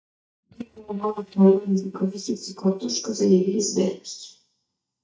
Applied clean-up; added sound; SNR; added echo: neural mask model DeepFilterNet 3.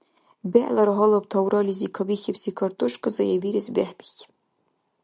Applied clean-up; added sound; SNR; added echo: none; none; none; none.